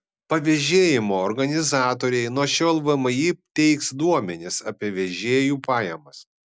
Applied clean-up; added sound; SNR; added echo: none; none; none; none.